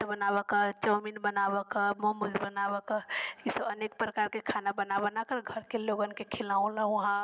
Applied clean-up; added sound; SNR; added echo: none; none; none; none.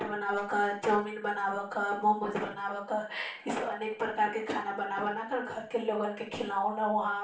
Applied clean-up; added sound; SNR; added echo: none; none; none; reverberation time 0.4 s.